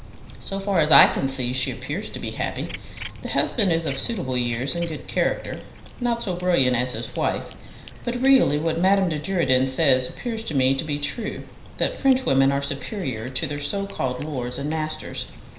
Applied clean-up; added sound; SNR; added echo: none; Cat; 15 dB; reverberation time 0.5 s.